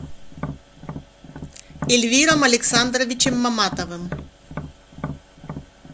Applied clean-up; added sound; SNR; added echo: none; Tap; 11 dB; none.